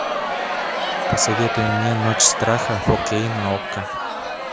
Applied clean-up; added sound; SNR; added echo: none; Crowd; 1 dB; none.